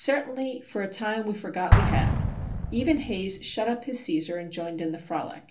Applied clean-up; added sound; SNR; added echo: none; Explosion; 0 dB; reverberation time 0.3 s.